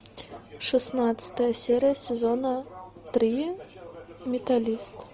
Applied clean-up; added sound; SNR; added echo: none; none; none; none.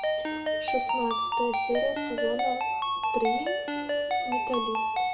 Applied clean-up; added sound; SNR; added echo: none; Ringtone; -5 dB; reverberation time 0.2 s.